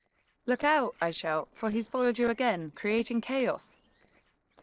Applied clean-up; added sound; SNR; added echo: neural separator model SepFormer DNS4.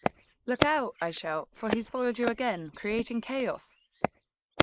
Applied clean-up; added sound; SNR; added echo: neural mask model Resemble Enhance denoiser.